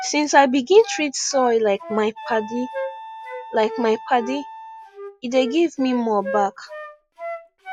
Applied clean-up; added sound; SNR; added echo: none; Wind instrument, woodwind instrument + Wind instrument, woodwind instrument; 12 dB; none.